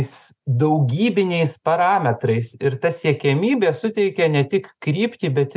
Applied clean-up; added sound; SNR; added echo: none; none; none; none.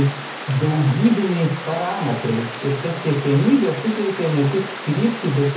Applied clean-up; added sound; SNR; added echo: none; Water; 11 dB; reverberation time 0.7 s.